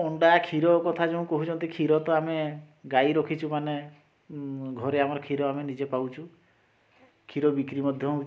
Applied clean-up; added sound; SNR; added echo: none; none; none; none.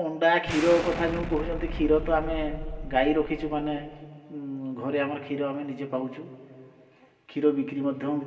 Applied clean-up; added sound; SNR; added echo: none; Explosion; 7 dB; reverberation time 2.5 s.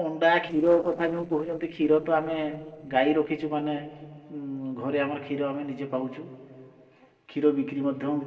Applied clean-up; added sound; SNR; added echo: neural separator model SepFormer DNS4.